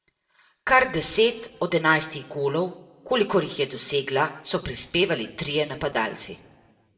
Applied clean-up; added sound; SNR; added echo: none; none; none; reverberation time 0.9 s.